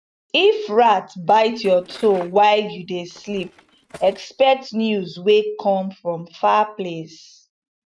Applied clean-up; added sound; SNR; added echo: neural mask model RNNoise.